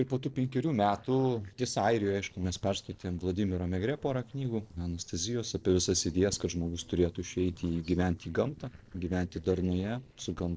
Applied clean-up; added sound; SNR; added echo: neural separator model SepFormer DNS4.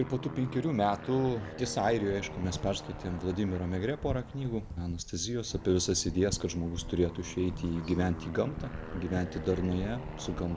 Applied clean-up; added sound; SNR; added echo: none; Aircraft; 13 dB; none.